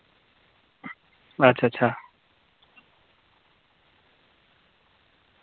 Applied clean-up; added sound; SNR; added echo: none; none; none; none.